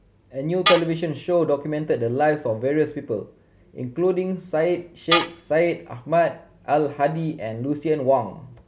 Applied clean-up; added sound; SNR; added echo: none; Tools; 2 dB; none.